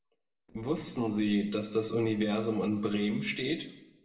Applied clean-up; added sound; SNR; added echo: neural separator model SepFormer DNS4.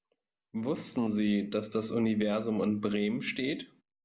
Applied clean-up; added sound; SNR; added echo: none; none; none; none.